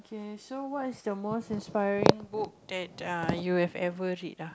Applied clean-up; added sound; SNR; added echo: none; none; none; none.